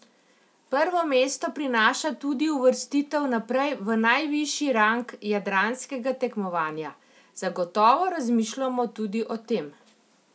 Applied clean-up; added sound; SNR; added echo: none; none; none; none.